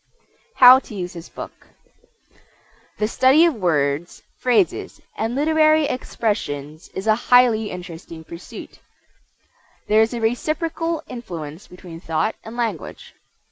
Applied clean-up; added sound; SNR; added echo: none; none; none; none.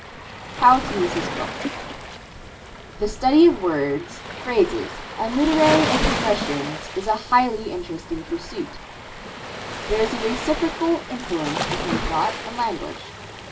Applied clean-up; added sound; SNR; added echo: none; Waves, surf; 7 dB; reverberation time 0.2 s.